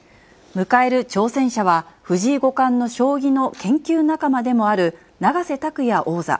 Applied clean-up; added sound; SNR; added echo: none; none; none; none.